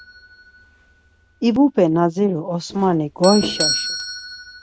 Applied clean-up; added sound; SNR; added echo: none; Doorbell; 9 dB; none.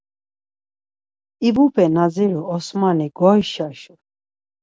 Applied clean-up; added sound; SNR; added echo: none; none; none; none.